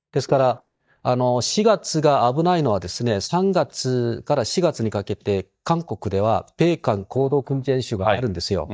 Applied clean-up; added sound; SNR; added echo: neural mask model DeepFilterNet 3.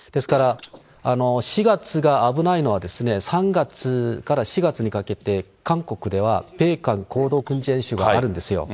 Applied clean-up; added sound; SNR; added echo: neural mask model Resemble Enhance denoiser.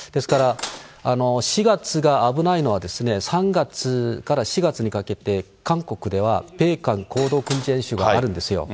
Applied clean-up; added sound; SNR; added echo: none; Cutlery, silverware / Dishes, pots, and pans; 12 dB; none.